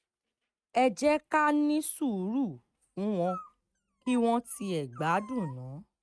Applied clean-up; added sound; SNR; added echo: neural mask model RNNoise.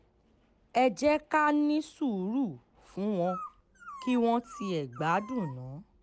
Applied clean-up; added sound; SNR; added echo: none; Dog; 15 dB; none.